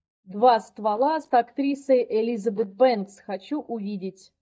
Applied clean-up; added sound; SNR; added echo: neural mask model DeepFilterNet 3.